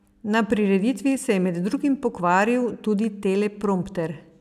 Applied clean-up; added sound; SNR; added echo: none; none; none; none.